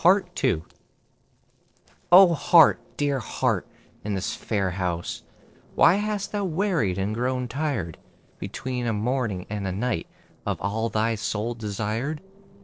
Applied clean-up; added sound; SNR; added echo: neural separator model SepFormer DNS4.